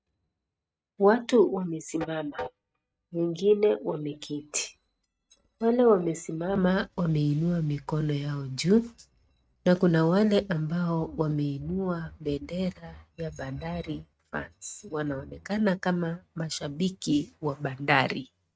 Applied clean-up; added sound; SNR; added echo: neural mask model RNNoise.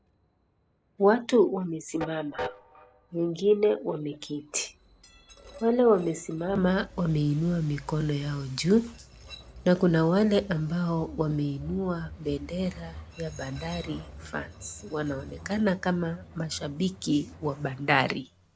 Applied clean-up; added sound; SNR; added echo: none; Train; 18 dB; none.